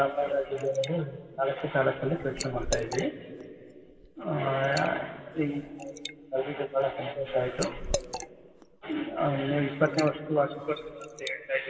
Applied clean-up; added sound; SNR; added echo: none; Liquid; 11 dB; reverberation time 2.4 s.